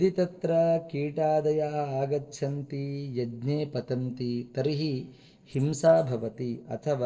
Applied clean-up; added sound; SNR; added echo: neural separator model SepFormer DNS4.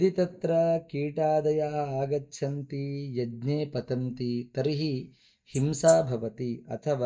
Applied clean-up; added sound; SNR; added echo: neural mask model DeepFilterNet 3.